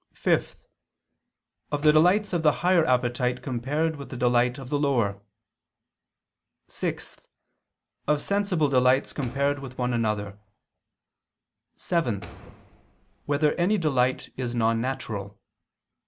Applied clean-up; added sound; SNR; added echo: none; Door; 20 dB; none.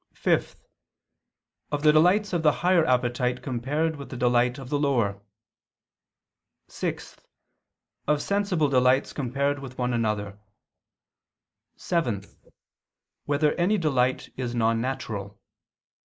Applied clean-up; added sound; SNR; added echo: neural mask model Resemble Enhance denoiser.